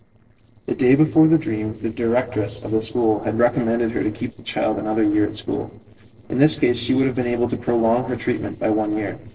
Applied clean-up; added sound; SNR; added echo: neural separator model SepFormer DNS4.